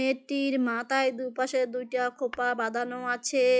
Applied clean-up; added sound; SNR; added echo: classical method log-MMSE.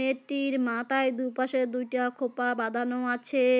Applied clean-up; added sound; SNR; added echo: none; none; none; none.